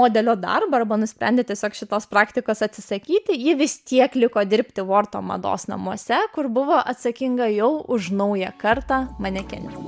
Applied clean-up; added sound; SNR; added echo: none; none; none; none.